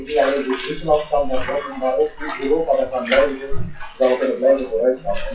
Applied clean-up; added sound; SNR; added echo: classical method WPE with log-MMSE.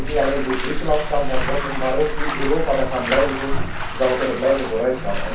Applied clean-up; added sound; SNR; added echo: none; Bathtub (filling or washing); -1 dB; reverberation time 0.6 s.